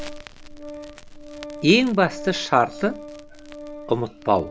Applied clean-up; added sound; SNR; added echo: none; Crackle + Organ; 13 dB; none.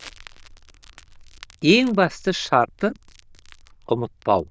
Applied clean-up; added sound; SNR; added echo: neural diffusion model UNIVERSE++.